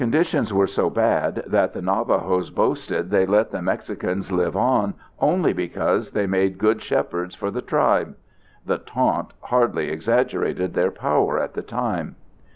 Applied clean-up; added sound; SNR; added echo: none; none; none; none.